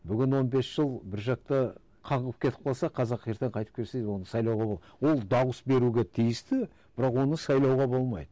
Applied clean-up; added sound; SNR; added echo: none; none; none; none.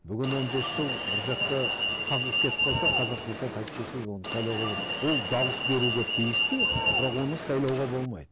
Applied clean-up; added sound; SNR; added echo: none; Alarm; -1 dB; none.